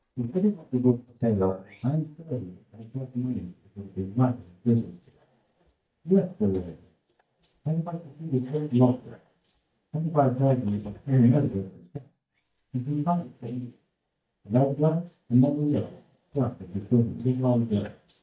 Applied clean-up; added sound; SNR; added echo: neural mask model DeepFilterNet 3.